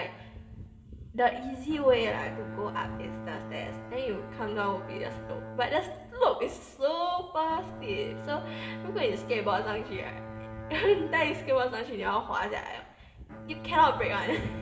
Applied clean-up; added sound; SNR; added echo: none; Bowed string instrument; 12 dB; reverberation time 1.6 s.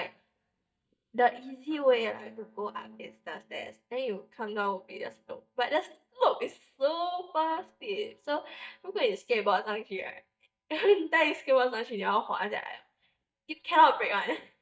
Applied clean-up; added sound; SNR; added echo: neural mask model DeepFilterNet 3.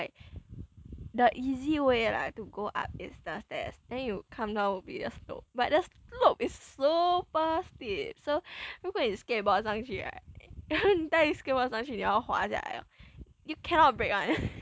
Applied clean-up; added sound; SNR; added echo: none; none; none; none.